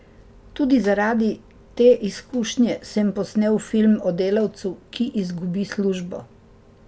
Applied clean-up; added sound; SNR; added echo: none; none; none; none.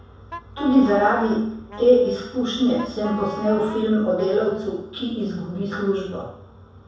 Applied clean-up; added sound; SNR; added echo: none; Wind instrument, woodwind instrument; 15 dB; reverberation time 0.7 s.